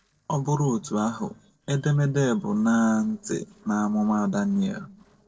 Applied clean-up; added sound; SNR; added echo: neural separator model SepFormer DNS4.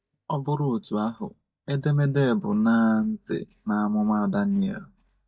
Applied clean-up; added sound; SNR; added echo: neural mask model DeepFilterNet 3.